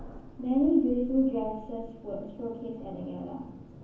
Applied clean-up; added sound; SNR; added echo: none; Thunder; 16 dB; reverberation time 0.7 s.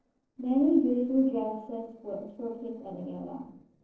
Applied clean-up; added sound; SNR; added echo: neural separator model SepFormer DNS4.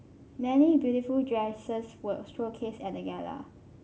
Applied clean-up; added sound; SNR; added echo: none; none; none; none.